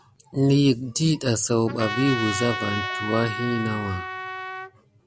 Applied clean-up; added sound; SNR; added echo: none; Trumpet; 7 dB; none.